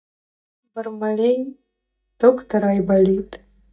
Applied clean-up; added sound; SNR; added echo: neural mask model DeepFilterNet 3.